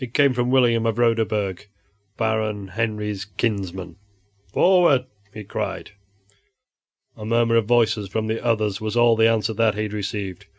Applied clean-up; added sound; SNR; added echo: none; none; none; none.